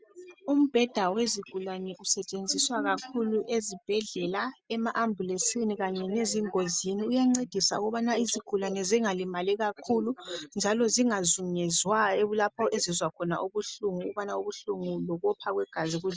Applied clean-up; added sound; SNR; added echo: none; none; none; none.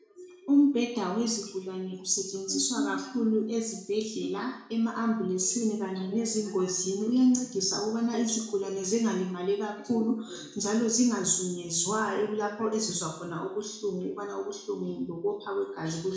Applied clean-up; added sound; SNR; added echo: none; none; none; reverberation time 0.6 s.